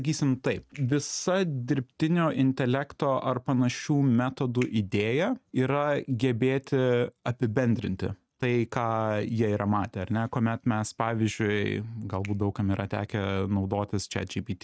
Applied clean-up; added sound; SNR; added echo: neural mask model RNNoise.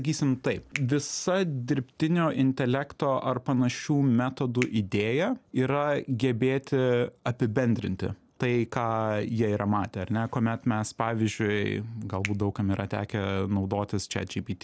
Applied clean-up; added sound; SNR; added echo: none; Finger snapping; 19 dB; none.